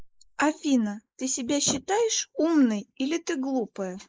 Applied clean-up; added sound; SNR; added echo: neural mask model Resemble Enhance denoiser.